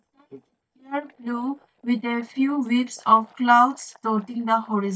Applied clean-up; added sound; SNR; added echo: neural mask model DeepFilterNet 3.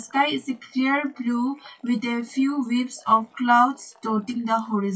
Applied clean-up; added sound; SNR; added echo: classical method WPE with log-MMSE.